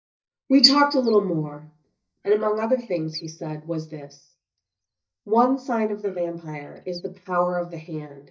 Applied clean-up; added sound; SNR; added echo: neural mask model DeepFilterNet 3.